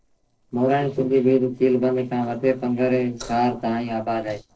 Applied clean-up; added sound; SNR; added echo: neural separator model SepFormer DNS4.